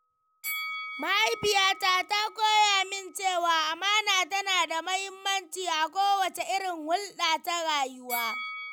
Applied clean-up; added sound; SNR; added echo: none; Bell; 14 dB; none.